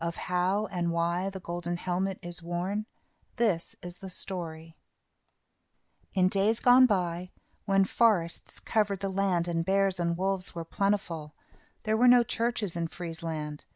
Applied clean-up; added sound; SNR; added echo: none; none; none; none.